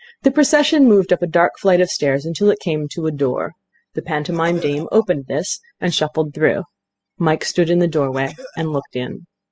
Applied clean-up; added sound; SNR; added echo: classical method spectral subtraction.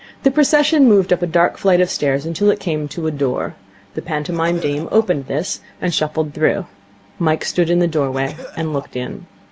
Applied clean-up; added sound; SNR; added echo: none; Cough; 18 dB; none.